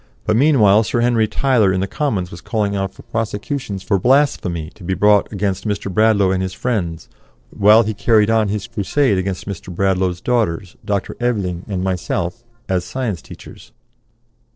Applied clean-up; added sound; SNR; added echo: neural separator model SepFormer DNS4.